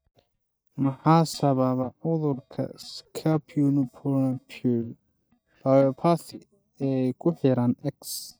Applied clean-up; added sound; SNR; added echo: neural mask model DeepFilterNet 3.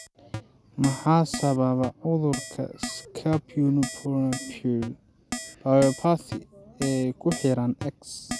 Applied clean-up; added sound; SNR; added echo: none; Keyboard (musical); 11 dB; none.